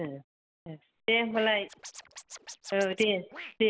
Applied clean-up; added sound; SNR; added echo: none; Scratching (performance technique); 16 dB; none.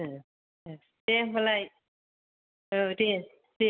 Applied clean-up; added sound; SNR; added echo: none; none; none; none.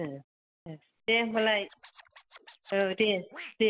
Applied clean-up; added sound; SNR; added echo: classical method Wiener filter.